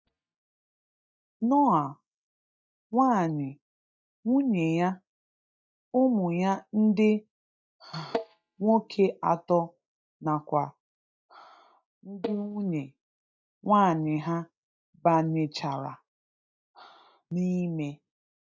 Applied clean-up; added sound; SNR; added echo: neural mask model DeepFilterNet 3.